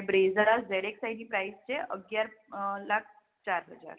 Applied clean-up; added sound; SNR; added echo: none; none; none; none.